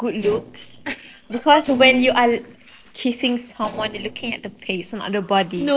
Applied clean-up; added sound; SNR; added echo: neural separator model SepFormer DNS4.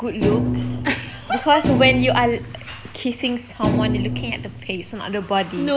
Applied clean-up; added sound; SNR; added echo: none; Thump, thud; 2 dB; none.